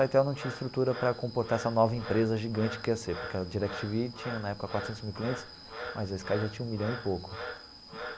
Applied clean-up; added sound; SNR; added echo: none; Frog; 11 dB; none.